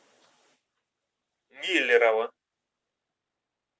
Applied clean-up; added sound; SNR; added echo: none; none; none; none.